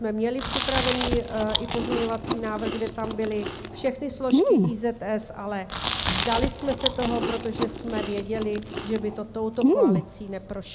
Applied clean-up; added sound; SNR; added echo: none; Chewing, mastication; -2 dB; none.